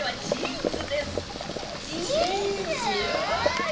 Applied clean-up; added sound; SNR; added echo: none; Boiling; 3 dB; reverberation time 0.8 s.